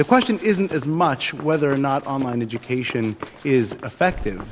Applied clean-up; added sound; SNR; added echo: none; Growling / Hiss + Walk, footsteps / Run; 16 dB; none.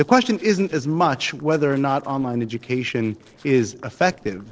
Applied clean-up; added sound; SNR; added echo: neural separator model SepFormer DNS4.